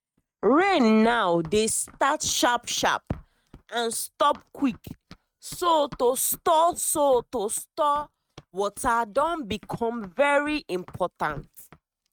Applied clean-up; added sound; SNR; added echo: neural mask model RNNoise.